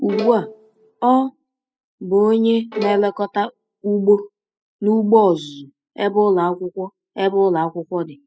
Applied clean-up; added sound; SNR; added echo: classical method spectral subtraction.